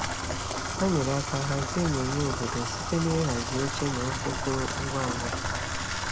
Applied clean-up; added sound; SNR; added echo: none; Bathtub (filling or washing) / Water tap, faucet; 1 dB; none.